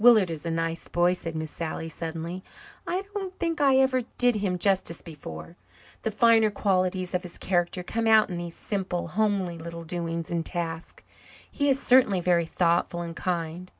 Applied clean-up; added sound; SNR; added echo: none; none; none; none.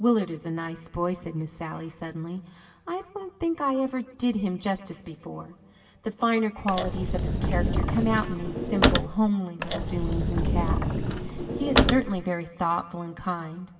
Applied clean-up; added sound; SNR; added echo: none; Sliding door / Slam / Wood; -4 dB; reverberation time 2.4 s.